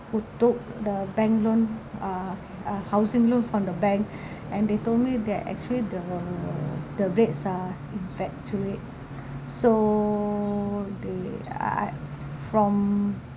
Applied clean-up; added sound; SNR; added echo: none; none; none; none.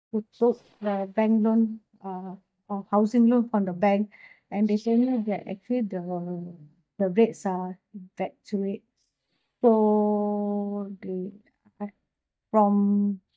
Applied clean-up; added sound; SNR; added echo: neural mask model DeepFilterNet 3.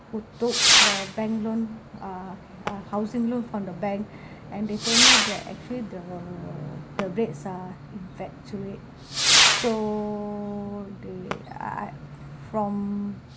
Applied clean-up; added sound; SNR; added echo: none; Whoosh, swoosh, swish / Fireworks; -4 dB; none.